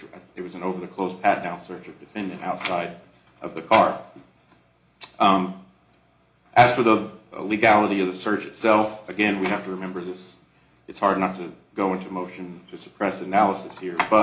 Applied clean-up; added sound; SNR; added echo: none; none; none; reverberation time 0.4 s.